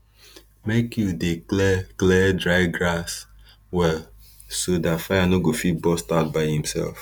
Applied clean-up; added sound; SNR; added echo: none; none; none; none.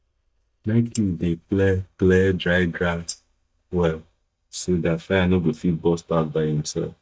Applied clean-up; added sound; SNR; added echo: neural mask model DeepFilterNet 3.